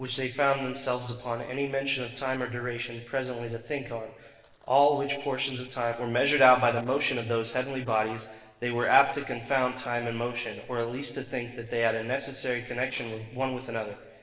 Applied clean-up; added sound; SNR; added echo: neural separator model SepFormer DNS4.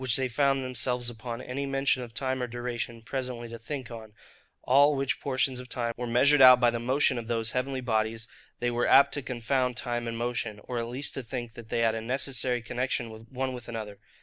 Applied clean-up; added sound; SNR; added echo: none; none; none; none.